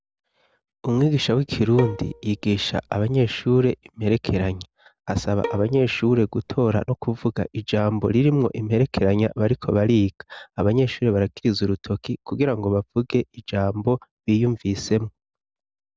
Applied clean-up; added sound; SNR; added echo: none; Bowed string instrument; 13 dB; none.